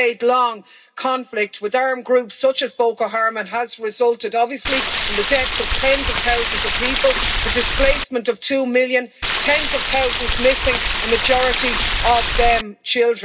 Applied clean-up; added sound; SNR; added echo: none; Stream; 1 dB; reverberation time 0.2 s.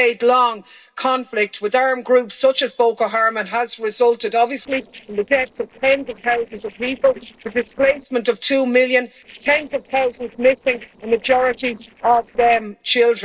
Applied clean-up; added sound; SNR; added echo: neural separator model SepFormer DNS4.